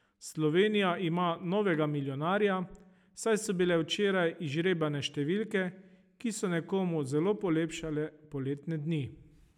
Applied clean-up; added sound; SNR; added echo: none; none; none; none.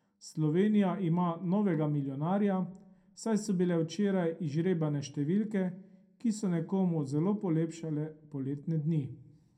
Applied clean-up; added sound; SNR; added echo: none; none; none; reverberation time 0.2 s.